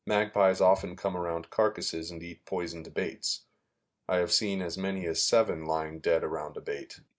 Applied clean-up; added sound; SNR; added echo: none; none; none; none.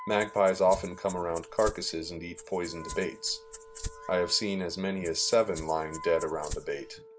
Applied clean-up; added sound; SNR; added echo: none; Wind instrument, woodwind instrument + Rattle (instrument); 13 dB; none.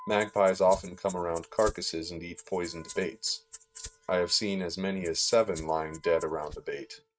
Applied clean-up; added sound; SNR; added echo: neural mask model RNNoise.